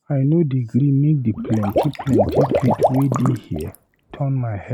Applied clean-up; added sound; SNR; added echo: neural mask model Resemble Enhance denoiser.